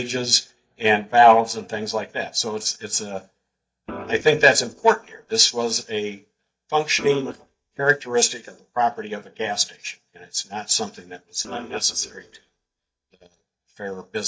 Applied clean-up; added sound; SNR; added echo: neural mask model DeepFilterNet 3.